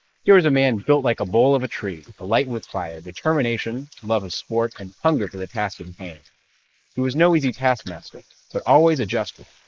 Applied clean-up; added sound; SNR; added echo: neural mask model Resemble Enhance denoiser.